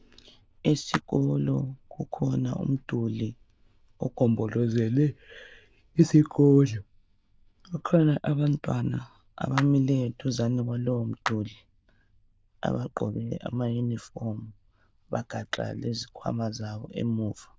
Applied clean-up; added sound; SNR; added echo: neural diffusion model UNIVERSE++.